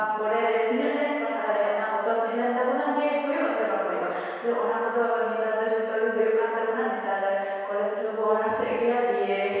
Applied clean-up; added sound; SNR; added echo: none; none; none; reverberation time 1.9 s.